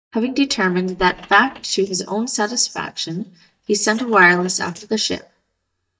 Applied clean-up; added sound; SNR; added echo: neural mask model DeepFilterNet 3.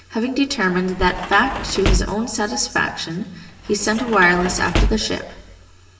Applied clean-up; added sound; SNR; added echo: none; Sliding door / Slam; 5 dB; reverberation time 1.0 s.